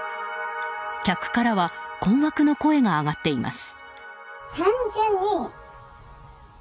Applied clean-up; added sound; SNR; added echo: none; none; none; none.